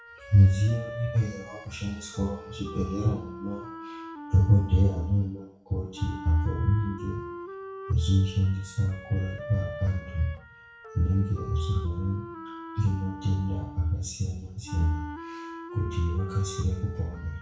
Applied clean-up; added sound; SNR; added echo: none; Wind instrument, woodwind instrument; 14 dB; reverberation time 0.6 s.